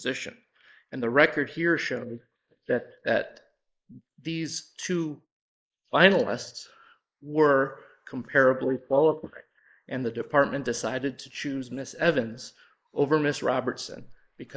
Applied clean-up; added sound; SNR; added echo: neural mask model Resemble Enhance denoiser.